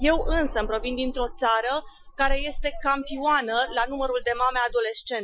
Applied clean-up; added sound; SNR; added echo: classical method Wiener filter.